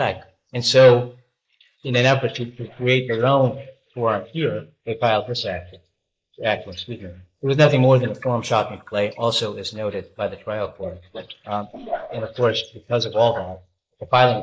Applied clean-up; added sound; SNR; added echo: neural mask model Resemble Enhance denoiser.